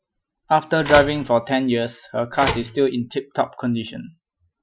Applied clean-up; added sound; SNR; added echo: classical method Wiener filter.